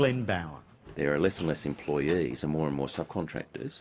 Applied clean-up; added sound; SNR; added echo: none; none; none; reverberation time 1.1 s.